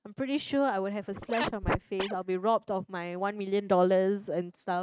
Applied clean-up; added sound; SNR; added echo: neural mask model RNNoise.